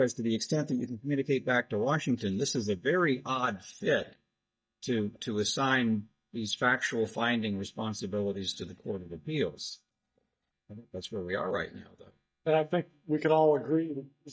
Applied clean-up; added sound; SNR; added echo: neural mask model DeepFilterNet 3.